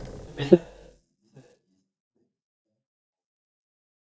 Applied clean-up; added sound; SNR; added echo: neural mask model DeepFilterNet 3.